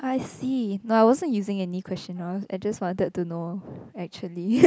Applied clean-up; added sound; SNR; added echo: none; none; none; none.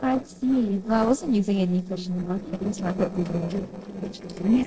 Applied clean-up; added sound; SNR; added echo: neural separator model SepFormer DNS4.